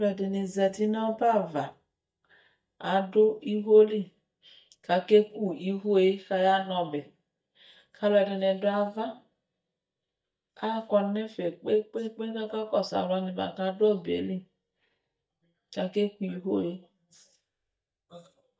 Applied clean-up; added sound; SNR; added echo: neural mask model DeepFilterNet 3.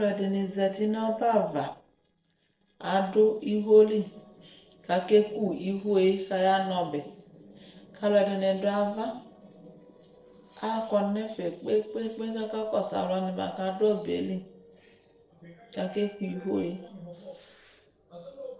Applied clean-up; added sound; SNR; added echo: neural separator model SepFormer DNS4.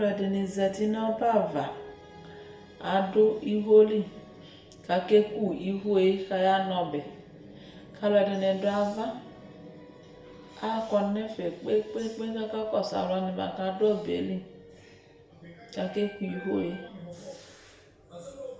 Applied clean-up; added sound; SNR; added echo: none; Organ; 19 dB; reverberation time 0.7 s.